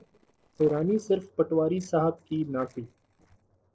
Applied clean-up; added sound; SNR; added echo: neural separator model SepFormer DNS4.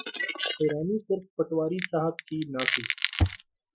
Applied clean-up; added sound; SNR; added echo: classical method Wiener filter.